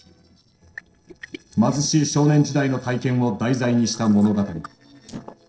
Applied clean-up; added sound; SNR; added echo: neural separator model SepFormer DNS4.